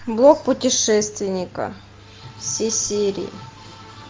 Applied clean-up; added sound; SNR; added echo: none; none; none; none.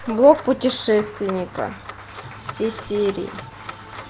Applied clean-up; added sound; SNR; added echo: none; Applause + Clock; 16 dB; none.